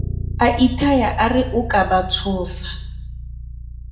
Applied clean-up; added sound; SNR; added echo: none; Bass guitar; 7 dB; reverberation time 0.6 s.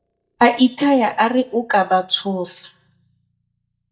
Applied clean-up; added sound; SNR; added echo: neural mask model DeepFilterNet 3.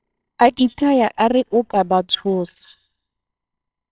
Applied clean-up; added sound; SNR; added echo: neural separator model SepFormer WHAMR!.